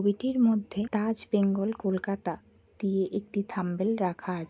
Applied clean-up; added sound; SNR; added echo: none; none; none; none.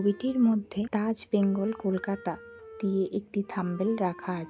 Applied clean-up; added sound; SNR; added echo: none; Wind instrument, woodwind instrument; 20 dB; none.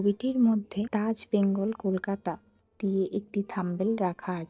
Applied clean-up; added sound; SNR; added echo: neural separator model SepFormer DNS4.